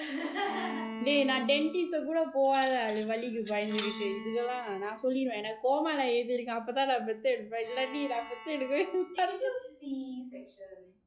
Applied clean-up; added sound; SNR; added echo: classical method log-MMSE.